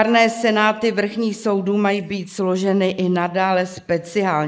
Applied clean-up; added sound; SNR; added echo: neural mask model Resemble Enhance denoiser.